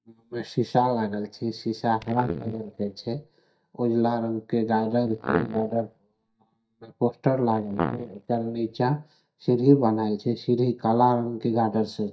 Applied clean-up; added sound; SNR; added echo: neural mask model DeepFilterNet 3.